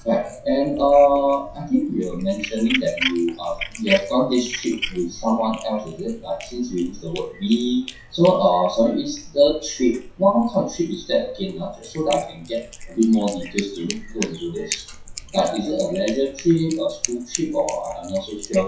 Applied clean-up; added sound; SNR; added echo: classical method WPE with log-MMSE.